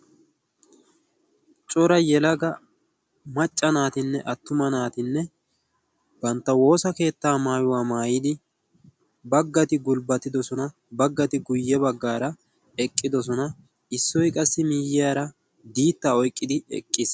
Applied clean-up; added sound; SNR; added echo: none; none; none; none.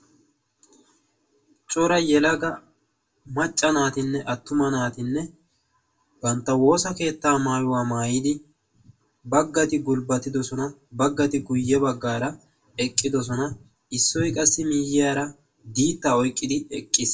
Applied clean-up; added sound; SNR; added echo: none; none; none; reverberation time 0.2 s.